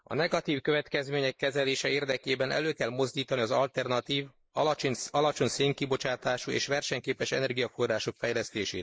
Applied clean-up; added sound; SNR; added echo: neural mask model Resemble Enhance denoiser.